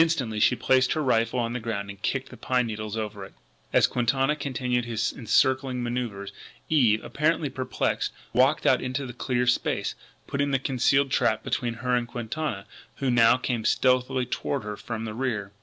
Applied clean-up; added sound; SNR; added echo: none; none; none; none.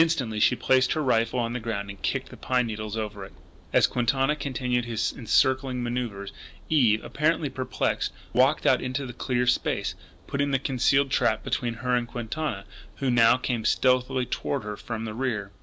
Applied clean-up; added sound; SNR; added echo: none; Subway, metro, underground; 19 dB; none.